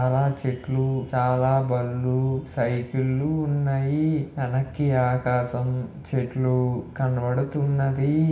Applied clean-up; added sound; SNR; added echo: none; none; none; reverberation time 0.6 s.